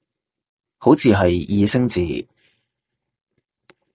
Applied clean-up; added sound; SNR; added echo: none; none; none; none.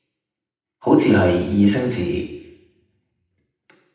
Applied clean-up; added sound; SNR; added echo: none; none; none; reverberation time 0.9 s.